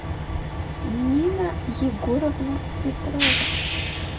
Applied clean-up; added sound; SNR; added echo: none; Train; -1 dB; reverberation time 0.3 s.